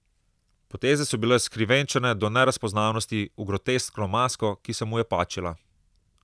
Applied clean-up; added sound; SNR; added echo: none; none; none; none.